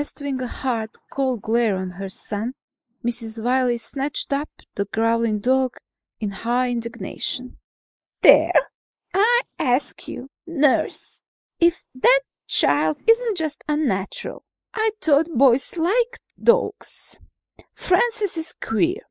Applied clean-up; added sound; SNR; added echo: neural mask model Resemble Enhance denoiser.